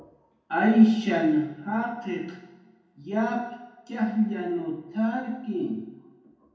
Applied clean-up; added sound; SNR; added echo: none; none; none; reverberation time 0.9 s.